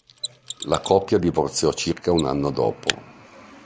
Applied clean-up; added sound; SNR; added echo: none; Mechanisms; 13 dB; none.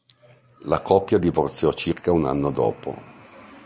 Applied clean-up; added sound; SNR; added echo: none; none; none; none.